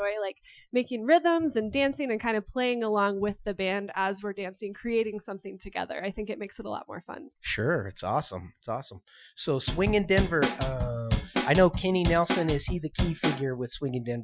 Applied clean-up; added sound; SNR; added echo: classical method Wiener filter.